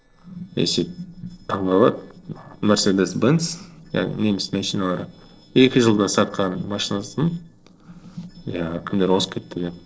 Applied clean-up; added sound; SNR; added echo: neural separator model SepFormer DNS4.